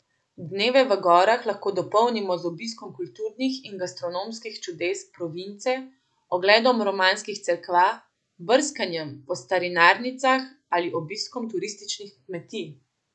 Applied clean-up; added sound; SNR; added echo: none; none; none; none.